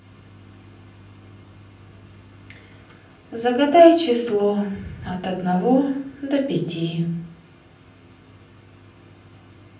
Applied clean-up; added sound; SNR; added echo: none; none; none; reverberation time 0.6 s.